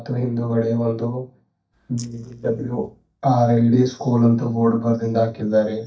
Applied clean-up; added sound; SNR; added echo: neural mask model DeepFilterNet 3.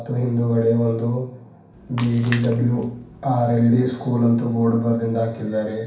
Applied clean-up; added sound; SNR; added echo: none; Splash, splatter; 14 dB; reverberation time 0.6 s.